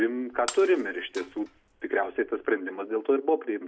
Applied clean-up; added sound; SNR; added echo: none; Shatter; 16 dB; none.